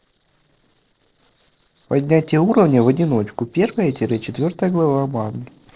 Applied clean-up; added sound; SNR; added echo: neural separator model SepFormer DNS4.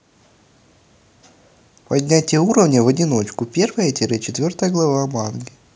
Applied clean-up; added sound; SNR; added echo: none; none; none; none.